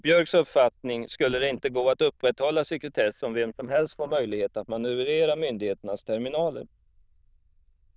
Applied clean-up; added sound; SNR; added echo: neural diffusion model UNIVERSE++.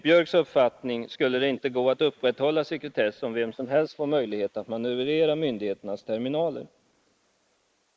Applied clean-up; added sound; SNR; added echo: neural mask model Resemble Enhance denoiser.